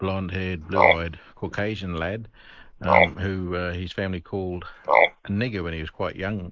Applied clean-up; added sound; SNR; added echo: neural mask model Resemble Enhance denoiser.